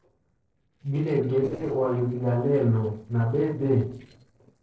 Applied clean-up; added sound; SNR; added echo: neural separator model SepFormer DNS4.